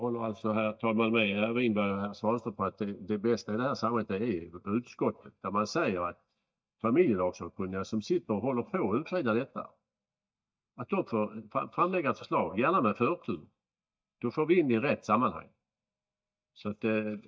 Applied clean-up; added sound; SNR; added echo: neural mask model DeepFilterNet 3.